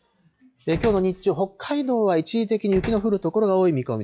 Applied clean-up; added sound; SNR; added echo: classical method log-MMSE.